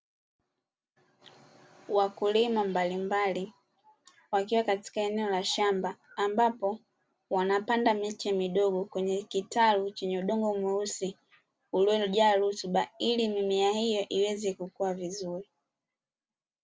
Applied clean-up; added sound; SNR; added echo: none; none; none; none.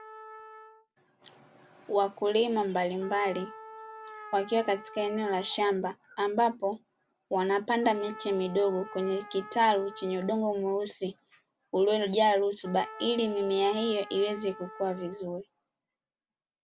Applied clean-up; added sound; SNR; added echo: none; Trumpet; 18 dB; none.